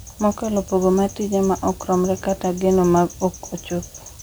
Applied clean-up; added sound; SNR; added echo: none; none; none; none.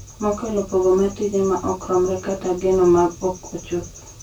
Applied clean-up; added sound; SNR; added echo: none; none; none; reverberation time 0.2 s.